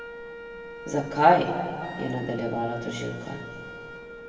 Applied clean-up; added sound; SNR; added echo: none; Wind instrument, woodwind instrument; 13 dB; reverberation time 2.2 s.